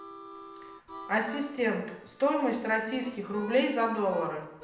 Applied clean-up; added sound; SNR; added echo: none; Harmonica; 18 dB; reverberation time 0.7 s.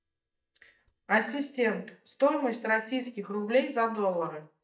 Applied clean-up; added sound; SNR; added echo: neural mask model DeepFilterNet 3.